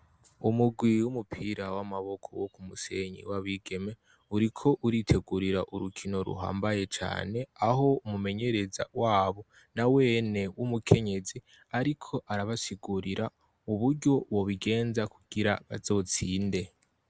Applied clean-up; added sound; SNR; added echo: none; none; none; none.